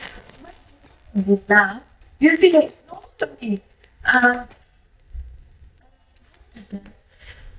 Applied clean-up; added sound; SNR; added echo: neural mask model DeepFilterNet 3.